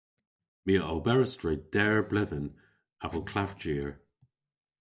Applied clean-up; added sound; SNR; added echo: neural mask model DeepFilterNet 3.